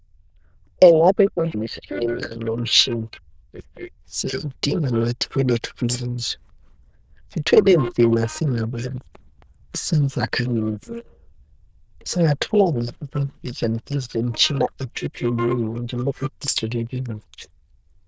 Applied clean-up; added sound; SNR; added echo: neural diffusion model UNIVERSE++.